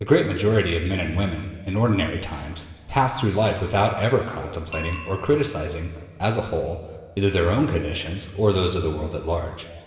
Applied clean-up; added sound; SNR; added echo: none; Bicycle bell; 15 dB; reverberation time 2.1 s.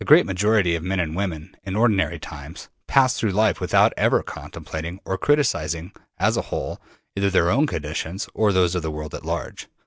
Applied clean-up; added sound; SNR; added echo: none; none; none; none.